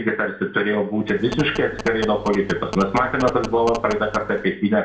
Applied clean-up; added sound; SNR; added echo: none; Telephone; 12 dB; reverberation time 0.4 s.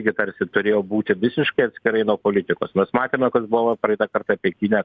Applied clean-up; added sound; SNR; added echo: none; none; none; none.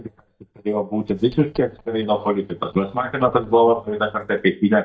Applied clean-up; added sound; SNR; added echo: neural mask model DeepFilterNet 3.